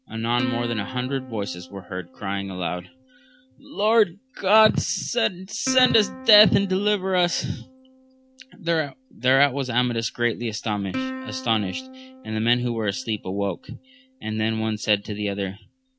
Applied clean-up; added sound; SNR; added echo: none; Plucked string instrument; 14 dB; none.